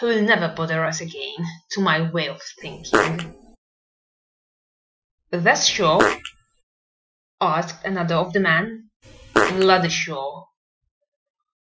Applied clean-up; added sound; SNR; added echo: classical method Wiener filter.